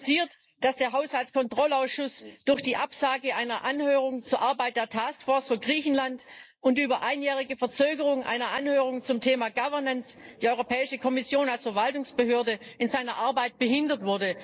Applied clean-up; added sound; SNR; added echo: neural mask model Resemble Enhance denoiser.